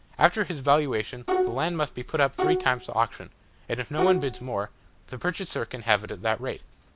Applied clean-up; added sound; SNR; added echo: none; Bowed string instrument; 2 dB; none.